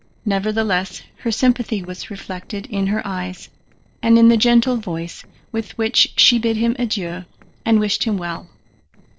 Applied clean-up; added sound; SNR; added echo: neural separator model SepFormer DNS4.